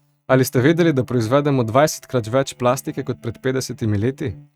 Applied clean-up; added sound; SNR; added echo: neural mask model RNNoise.